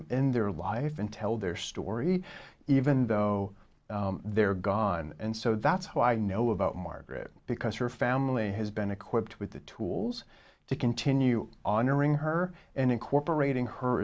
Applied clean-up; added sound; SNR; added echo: none; none; none; none.